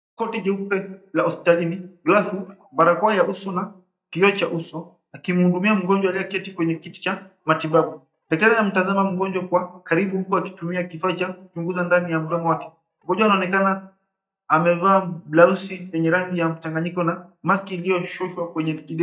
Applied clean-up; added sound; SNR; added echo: neural mask model DeepFilterNet 3.